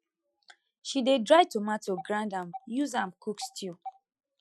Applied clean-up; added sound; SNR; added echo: classical method Wiener filter.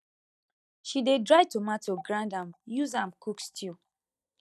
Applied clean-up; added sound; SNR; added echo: neural mask model DeepFilterNet 3.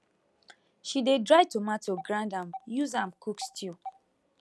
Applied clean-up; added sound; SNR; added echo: none; Telephone; 16 dB; none.